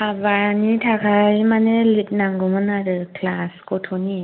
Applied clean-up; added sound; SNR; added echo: none; none; none; none.